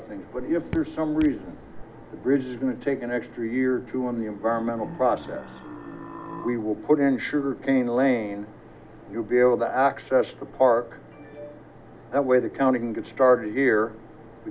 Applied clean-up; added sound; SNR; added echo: none; Raindrop / Drip + Burping, eructation; 14 dB; none.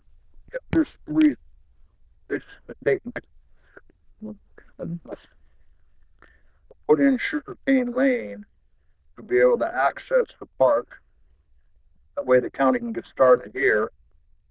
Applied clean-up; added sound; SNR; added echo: neural diffusion model UNIVERSE++.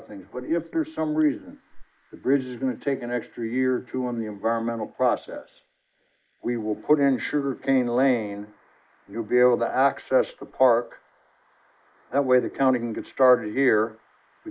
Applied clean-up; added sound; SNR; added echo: neural mask model Resemble Enhance denoiser.